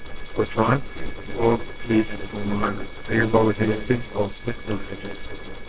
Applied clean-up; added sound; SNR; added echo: neural separator model SepFormer WHAMR!.